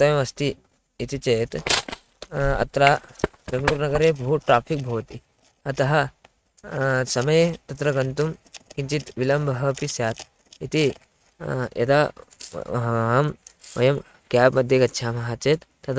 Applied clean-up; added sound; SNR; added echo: neural mask model RNNoise.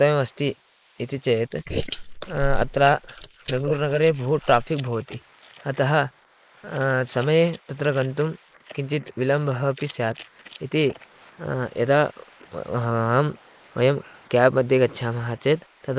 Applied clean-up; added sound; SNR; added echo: neural mask model Resemble Enhance denoiser.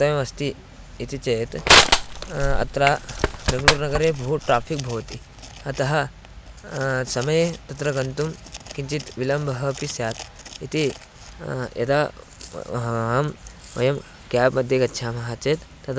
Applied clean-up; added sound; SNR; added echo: none; Crushing; -4 dB; none.